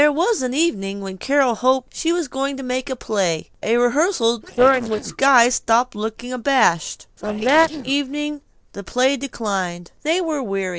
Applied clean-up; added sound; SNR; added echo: neural separator model SepFormer DNS4.